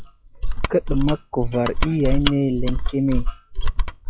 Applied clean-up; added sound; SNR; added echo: classical method log-MMSE.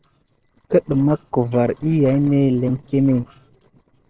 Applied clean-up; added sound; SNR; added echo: neural separator model SepFormer DNS4.